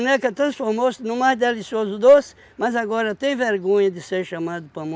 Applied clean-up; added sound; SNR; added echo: none; none; none; none.